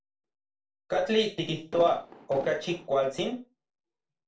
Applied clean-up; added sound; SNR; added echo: none; Explosion; 13 dB; reverberation time 0.3 s.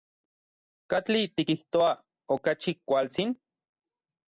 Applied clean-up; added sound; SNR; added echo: none; none; none; none.